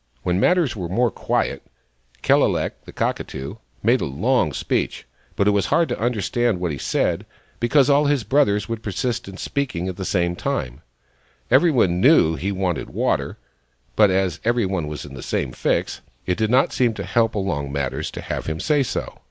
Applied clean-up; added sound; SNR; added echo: none; none; none; none.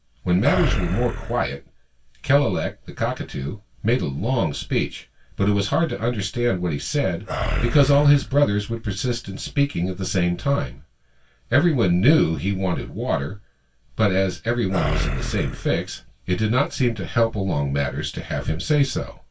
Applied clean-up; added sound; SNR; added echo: none; Animal; 3 dB; reverberation time 0.1 s.